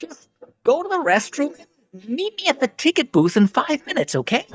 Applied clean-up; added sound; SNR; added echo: neural mask model DeepFilterNet 3.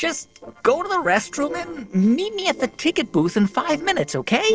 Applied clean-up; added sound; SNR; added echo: neural separator model SepFormer DNS4.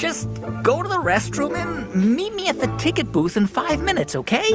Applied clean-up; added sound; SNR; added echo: none; none; none; none.